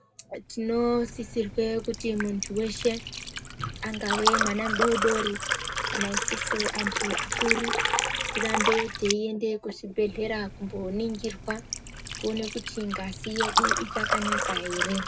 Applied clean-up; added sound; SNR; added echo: none; Liquid; 0 dB; reverberation time 0.2 s.